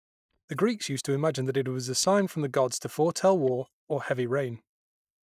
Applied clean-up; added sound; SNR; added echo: neural mask model DeepFilterNet 3.